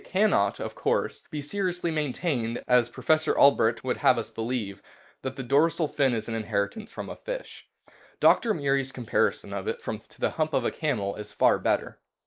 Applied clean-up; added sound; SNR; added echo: neural mask model Resemble Enhance denoiser.